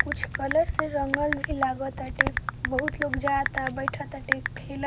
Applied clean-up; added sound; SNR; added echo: none; Typing; 0 dB; none.